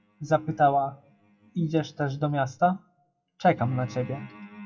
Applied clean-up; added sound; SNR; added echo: classical method WPE with log-MMSE.